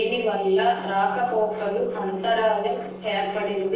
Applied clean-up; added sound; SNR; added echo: neural separator model SepFormer DNS4.